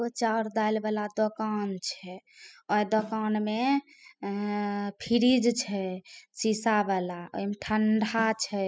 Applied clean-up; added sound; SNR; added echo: classical method spectral subtraction.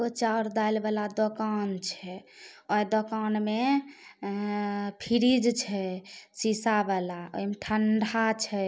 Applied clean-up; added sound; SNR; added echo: none; none; none; none.